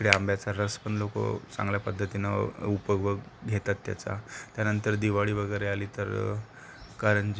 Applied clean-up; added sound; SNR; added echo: none; Finger snapping; 8 dB; none.